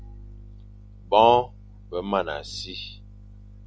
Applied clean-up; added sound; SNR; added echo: none; none; none; none.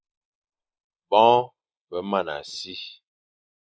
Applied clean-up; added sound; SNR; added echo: neural mask model Resemble Enhance denoiser.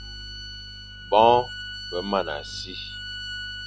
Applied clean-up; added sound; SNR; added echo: none; Bowed string instrument; 12 dB; none.